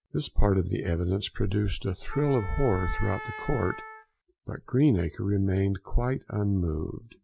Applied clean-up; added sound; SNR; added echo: none; Wind instrument, woodwind instrument; 12 dB; none.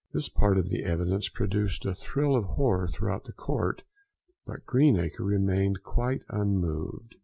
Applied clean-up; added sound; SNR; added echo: none; none; none; none.